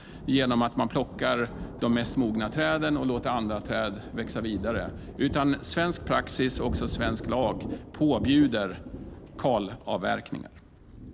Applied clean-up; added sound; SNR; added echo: none; Thunder; 11 dB; none.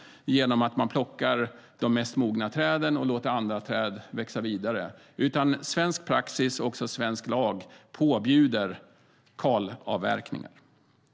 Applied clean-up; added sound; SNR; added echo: none; none; none; none.